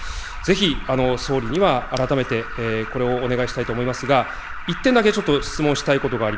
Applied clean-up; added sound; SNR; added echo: none; Alarm; 9 dB; none.